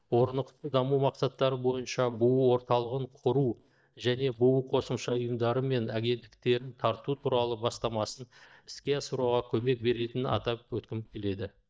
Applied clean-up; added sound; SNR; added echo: neural mask model DeepFilterNet 3.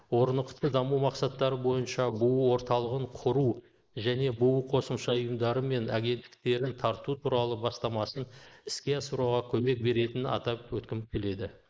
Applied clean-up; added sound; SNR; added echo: neural mask model Resemble Enhance denoiser.